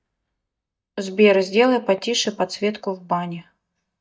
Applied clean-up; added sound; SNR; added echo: neural mask model DeepFilterNet 3.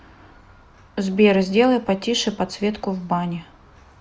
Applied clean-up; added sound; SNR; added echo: none; none; none; none.